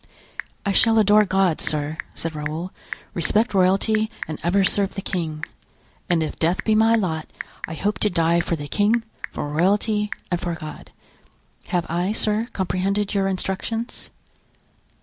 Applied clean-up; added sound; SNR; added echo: none; Telephone / Typing; 16 dB; none.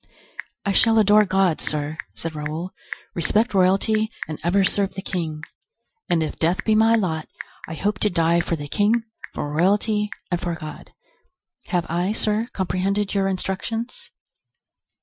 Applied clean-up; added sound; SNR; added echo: classical method Wiener filter.